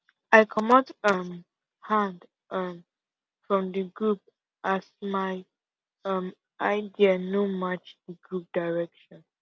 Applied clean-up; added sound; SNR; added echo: none; none; none; none.